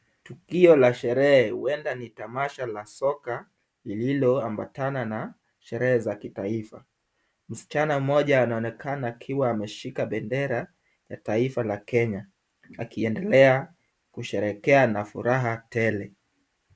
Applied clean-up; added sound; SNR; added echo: none; none; none; none.